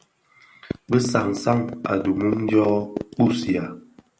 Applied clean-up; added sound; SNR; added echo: none; none; none; none.